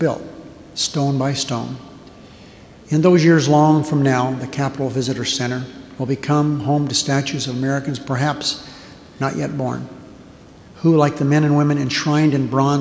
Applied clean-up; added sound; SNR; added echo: none; none; none; none.